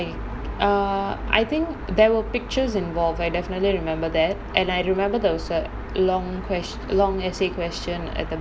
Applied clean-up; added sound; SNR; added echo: none; none; none; none.